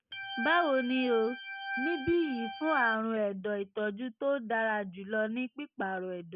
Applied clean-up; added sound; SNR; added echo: none; Organ; 7 dB; none.